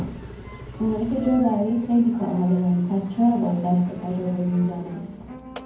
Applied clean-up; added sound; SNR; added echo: none; Engine; 17 dB; reverberation time 0.9 s.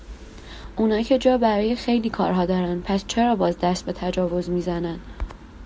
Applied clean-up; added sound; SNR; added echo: none; none; none; none.